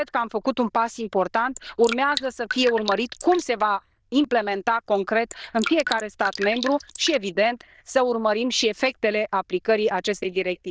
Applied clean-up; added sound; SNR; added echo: neural diffusion model UNIVERSE++.